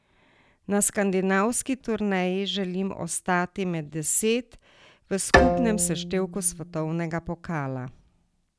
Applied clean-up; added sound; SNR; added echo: none; Bowed string instrument; 0 dB; none.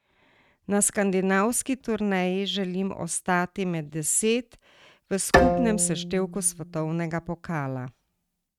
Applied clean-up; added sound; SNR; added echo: neural mask model RNNoise.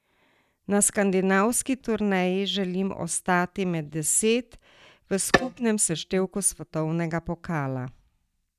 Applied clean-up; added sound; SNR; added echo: neural mask model DeepFilterNet 3.